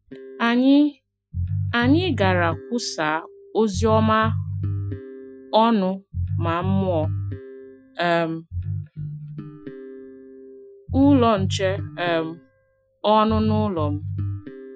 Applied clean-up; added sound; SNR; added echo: classical method Wiener filter.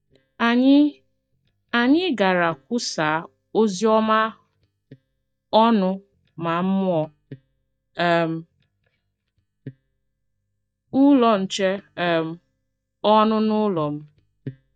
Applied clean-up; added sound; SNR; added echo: neural mask model DeepFilterNet 3.